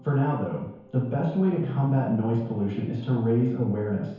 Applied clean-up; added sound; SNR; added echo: none; none; none; reverberation time 1.0 s.